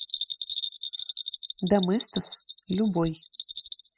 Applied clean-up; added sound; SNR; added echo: classical method spectral subtraction.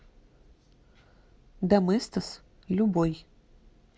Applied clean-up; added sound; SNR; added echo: none; none; none; none.